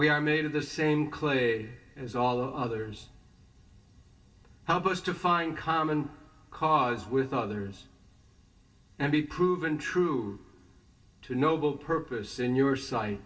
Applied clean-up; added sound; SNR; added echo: none; none; none; reverberation time 0.2 s.